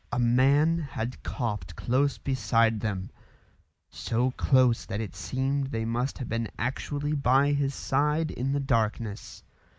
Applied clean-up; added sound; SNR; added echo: none; none; none; none.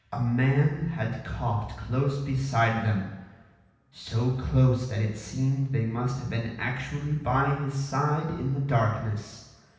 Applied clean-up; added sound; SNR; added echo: none; none; none; reverberation time 0.9 s.